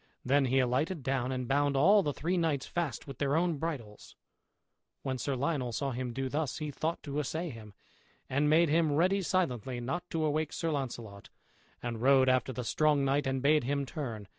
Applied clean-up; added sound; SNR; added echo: none; none; none; none.